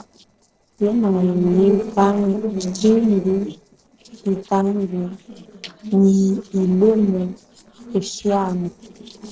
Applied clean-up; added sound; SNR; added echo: neural separator model SepFormer DNS4.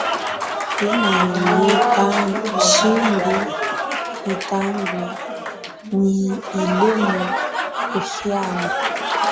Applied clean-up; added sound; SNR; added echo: none; Applause / Crowd; 2 dB; none.